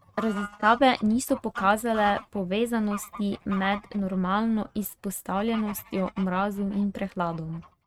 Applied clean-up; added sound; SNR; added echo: neural mask model RNNoise.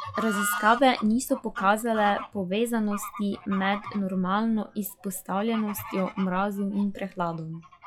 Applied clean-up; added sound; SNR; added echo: classical method log-MMSE.